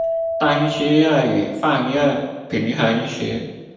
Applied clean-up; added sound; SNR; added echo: none; Keyboard (musical); 9 dB; reverberation time 1.0 s.